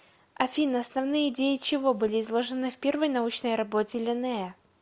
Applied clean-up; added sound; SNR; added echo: none; none; none; none.